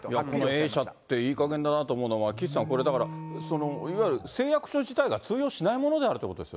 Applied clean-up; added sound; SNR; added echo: none; Alarm; 15 dB; none.